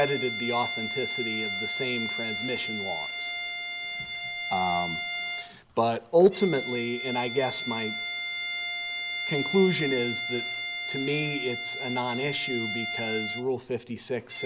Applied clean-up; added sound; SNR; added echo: none; Bowed string instrument; 3 dB; none.